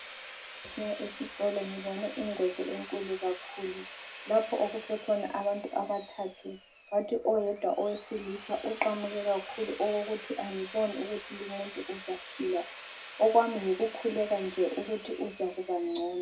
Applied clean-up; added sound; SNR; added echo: none; Sawing; 9 dB; reverberation time 0.4 s.